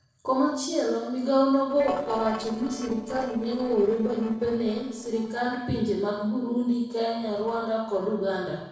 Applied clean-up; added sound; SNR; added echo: neural separator model SepFormer DNS4.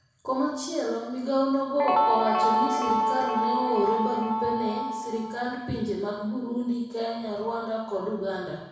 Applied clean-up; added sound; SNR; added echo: none; Guitar; -3 dB; reverberation time 1.0 s.